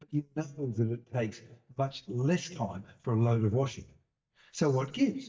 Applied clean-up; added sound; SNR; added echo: neural mask model DeepFilterNet 3.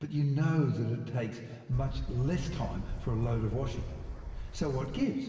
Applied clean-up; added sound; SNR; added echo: none; Gull, seagull / Wind; 6 dB; reverberation time 1.9 s.